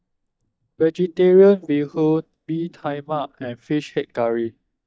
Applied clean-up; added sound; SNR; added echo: neural mask model DeepFilterNet 3.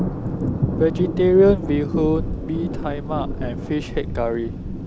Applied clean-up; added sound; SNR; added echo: none; Thunder; 3 dB; none.